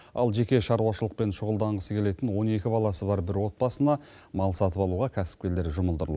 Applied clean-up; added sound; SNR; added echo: none; none; none; none.